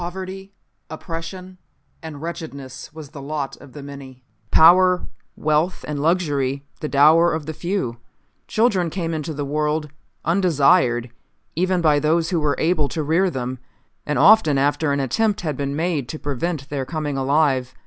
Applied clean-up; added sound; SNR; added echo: none; none; none; none.